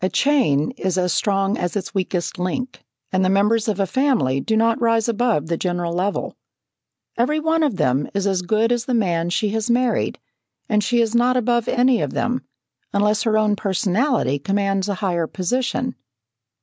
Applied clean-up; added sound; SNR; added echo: none; none; none; none.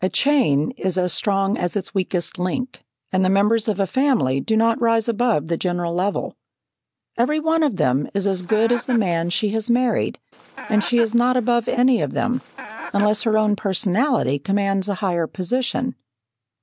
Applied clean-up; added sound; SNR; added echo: none; Chicken, rooster; 15 dB; none.